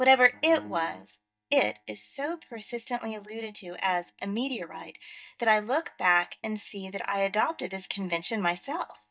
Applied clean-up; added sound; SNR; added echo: neural mask model DeepFilterNet 3.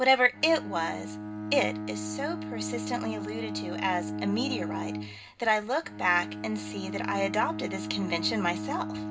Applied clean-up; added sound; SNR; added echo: none; Bowed string instrument; 6 dB; reverberation time 0.2 s.